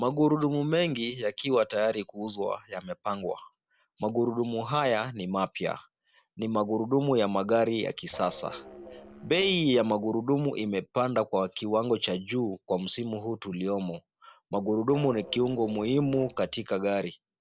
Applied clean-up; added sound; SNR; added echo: neural separator model SepFormer DNS4.